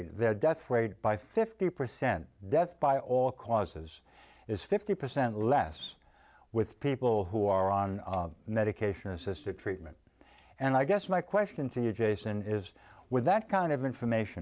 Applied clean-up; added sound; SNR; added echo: none; none; none; none.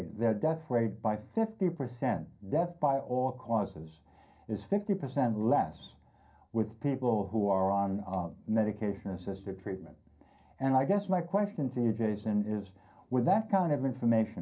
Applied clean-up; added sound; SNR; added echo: none; none; none; reverberation time 0.3 s.